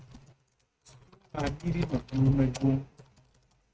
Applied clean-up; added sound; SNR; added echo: neural mask model RNNoise.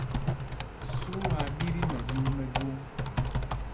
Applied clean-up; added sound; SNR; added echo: none; Typing; -5 dB; none.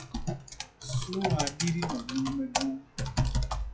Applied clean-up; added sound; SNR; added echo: classical method log-MMSE.